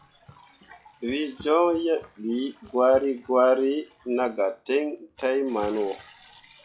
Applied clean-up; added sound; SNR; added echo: classical method log-MMSE.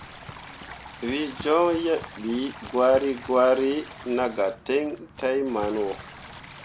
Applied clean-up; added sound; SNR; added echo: none; Stream + Walk, footsteps; 17 dB; none.